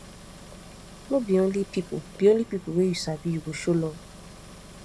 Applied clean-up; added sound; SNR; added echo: none; Engine; 17 dB; none.